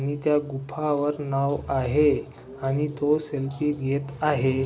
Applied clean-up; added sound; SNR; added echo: none; none; none; none.